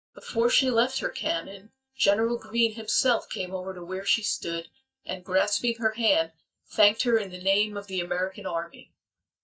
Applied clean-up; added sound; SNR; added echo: neural mask model DeepFilterNet 3.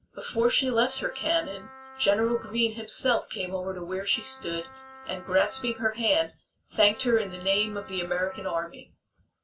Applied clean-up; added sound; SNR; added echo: none; Wind instrument, woodwind instrument; 19 dB; reverberation time 0.2 s.